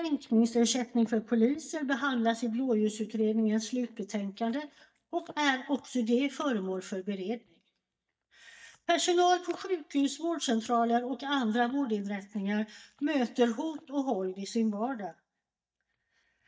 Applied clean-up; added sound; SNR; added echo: neural mask model DeepFilterNet 3.